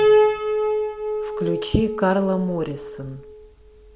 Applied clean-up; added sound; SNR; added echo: none; Piano; -3 dB; none.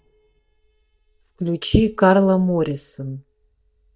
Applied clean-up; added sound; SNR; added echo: neural mask model DeepFilterNet 3.